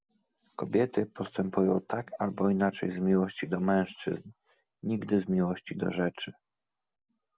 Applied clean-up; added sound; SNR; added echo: none; none; none; none.